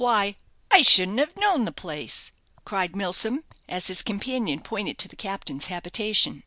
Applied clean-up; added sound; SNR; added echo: none; none; none; none.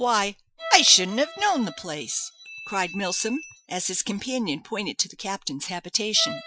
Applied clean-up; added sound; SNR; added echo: classical method Wiener filter.